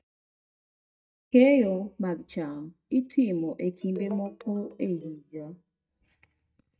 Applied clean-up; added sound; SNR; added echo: neural mask model DeepFilterNet 3.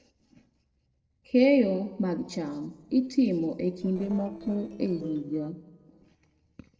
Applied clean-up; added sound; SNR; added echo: neural separator model SepFormer DNS4.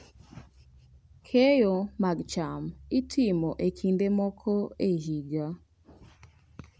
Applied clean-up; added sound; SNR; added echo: none; none; none; none.